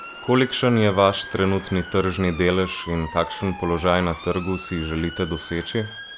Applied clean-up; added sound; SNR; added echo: none; Motor vehicle (road) / Siren; 15 dB; none.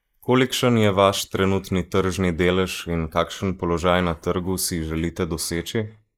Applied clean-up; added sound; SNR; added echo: neural mask model Resemble Enhance denoiser.